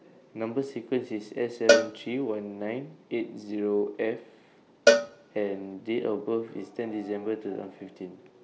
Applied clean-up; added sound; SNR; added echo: none; Cowbell; -3 dB; none.